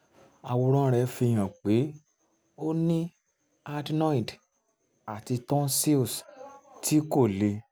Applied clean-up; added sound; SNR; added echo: none; none; none; none.